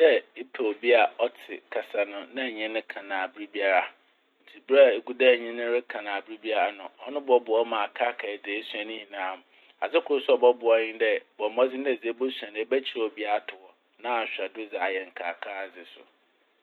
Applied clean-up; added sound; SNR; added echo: none; none; none; none.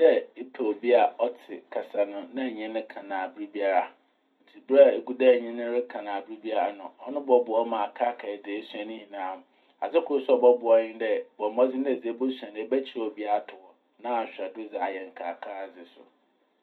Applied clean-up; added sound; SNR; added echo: none; none; none; reverberation time 0.2 s.